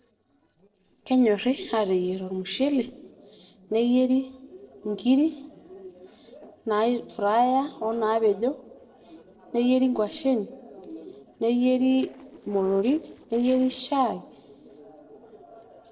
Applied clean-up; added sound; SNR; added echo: neural separator model SepFormer DNS4.